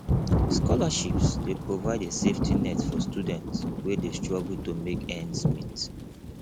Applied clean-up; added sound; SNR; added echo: none; Thunder / Rain; -4 dB; none.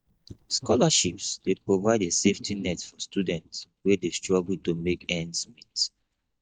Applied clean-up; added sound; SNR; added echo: neural mask model DeepFilterNet 3.